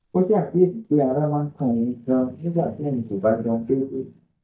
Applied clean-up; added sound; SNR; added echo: neural mask model DeepFilterNet 3.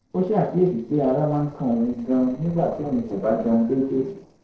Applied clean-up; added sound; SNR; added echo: neural separator model SepFormer DNS4.